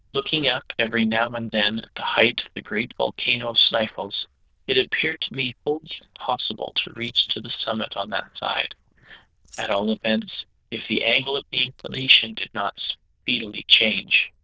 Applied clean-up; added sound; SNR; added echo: neural diffusion model UNIVERSE++.